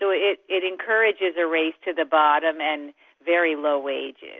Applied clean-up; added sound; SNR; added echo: none; none; none; none.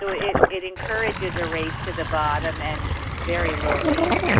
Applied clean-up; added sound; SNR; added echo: none; Sink (filling or washing); -4 dB; none.